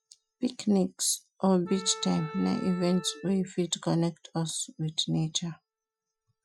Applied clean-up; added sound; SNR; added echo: classical method Wiener filter.